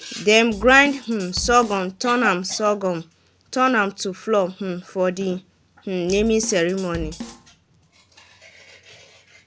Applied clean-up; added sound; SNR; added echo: none; Drum kit; 15 dB; none.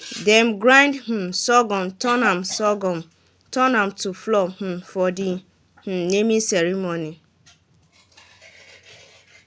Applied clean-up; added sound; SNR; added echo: none; none; none; none.